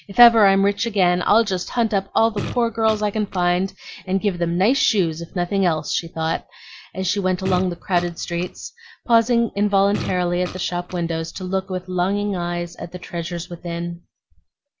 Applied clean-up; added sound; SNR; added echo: none; Fart; 11 dB; none.